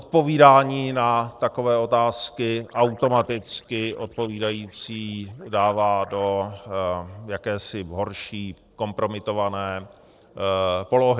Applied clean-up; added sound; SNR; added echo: neural separator model SepFormer DNS4.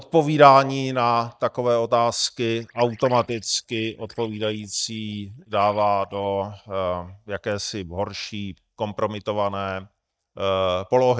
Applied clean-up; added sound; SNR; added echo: neural mask model DeepFilterNet 3.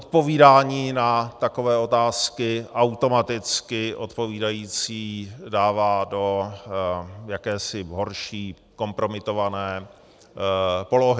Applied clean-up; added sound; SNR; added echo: none; none; none; none.